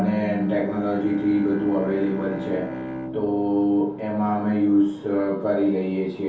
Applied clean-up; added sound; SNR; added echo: none; Bowed string instrument; 11 dB; reverberation time 0.6 s.